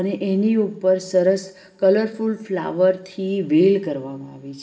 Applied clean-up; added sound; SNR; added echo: none; none; none; reverberation time 0.8 s.